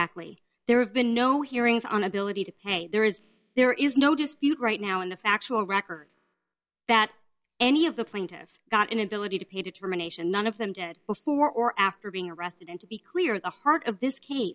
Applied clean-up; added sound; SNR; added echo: none; none; none; none.